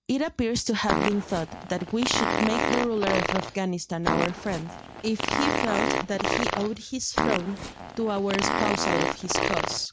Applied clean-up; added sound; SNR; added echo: none; Fart; -1 dB; none.